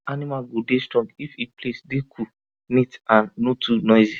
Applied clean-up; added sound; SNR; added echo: none; none; none; none.